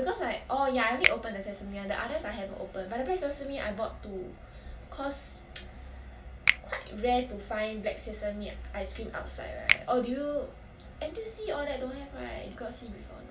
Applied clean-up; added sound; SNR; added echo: none; Finger snapping; 2 dB; reverberation time 0.3 s.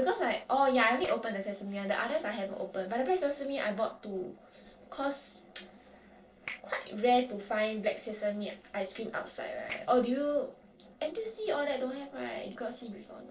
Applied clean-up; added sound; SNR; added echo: neural separator model SepFormer DNS4.